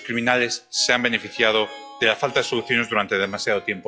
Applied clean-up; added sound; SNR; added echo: classical method log-MMSE.